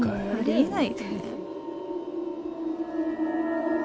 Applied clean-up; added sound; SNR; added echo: none; none; none; none.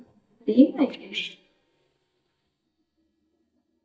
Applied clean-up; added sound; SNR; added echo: neural mask model DeepFilterNet 3.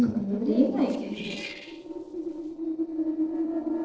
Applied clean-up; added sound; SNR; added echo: neural separator model SepFormer DNS4.